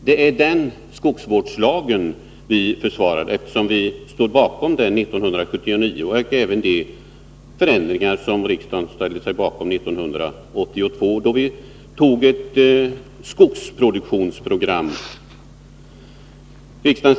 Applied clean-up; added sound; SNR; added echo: none; none; none; none.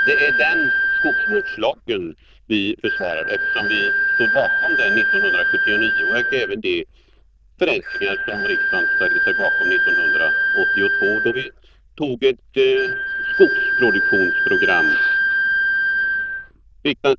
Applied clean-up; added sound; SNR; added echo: neural diffusion model UNIVERSE++.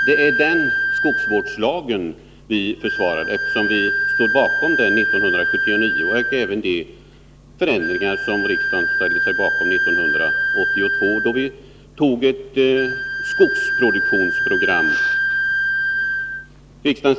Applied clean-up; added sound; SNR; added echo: none; Wind instrument, woodwind instrument; -1 dB; none.